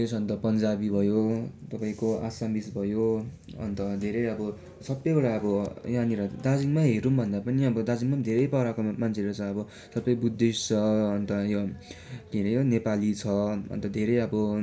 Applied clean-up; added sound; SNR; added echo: none; none; none; none.